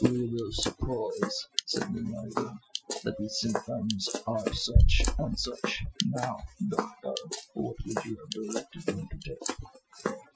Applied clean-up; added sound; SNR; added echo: classical method Wiener filter.